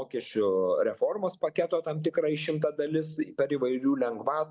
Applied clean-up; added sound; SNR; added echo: none; none; none; none.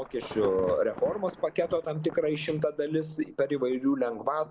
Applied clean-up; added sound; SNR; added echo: none; Thunder / Traffic noise, roadway noise / Rain / Insect; 15 dB; none.